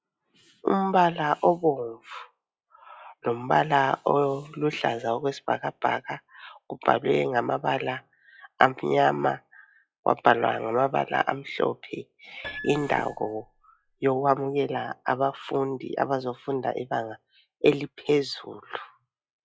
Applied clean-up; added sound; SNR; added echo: classical method log-MMSE.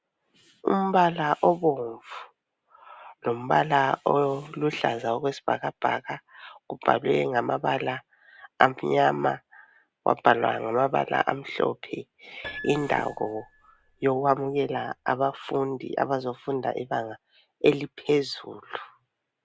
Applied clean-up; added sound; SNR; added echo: none; Piano; 19 dB; none.